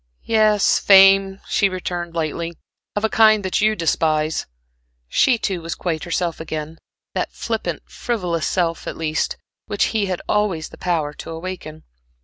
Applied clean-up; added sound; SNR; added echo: none; none; none; none.